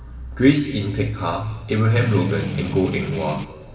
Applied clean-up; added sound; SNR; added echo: none; Strum; 5 dB; reverberation time 2.2 s.